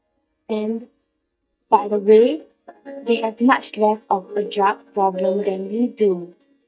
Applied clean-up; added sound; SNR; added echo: neural mask model DeepFilterNet 3.